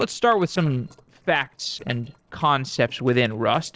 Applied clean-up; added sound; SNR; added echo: neural separator model SepFormer DNS4.